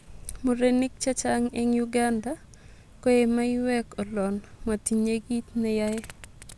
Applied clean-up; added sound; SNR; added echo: none; none; none; none.